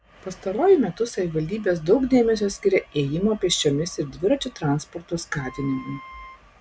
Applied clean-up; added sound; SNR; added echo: none; Wind instrument, woodwind instrument; 20 dB; none.